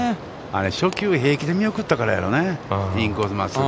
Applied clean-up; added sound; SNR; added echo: none; none; none; none.